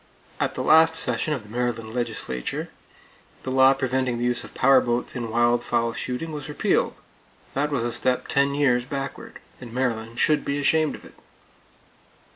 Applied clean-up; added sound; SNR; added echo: none; none; none; none.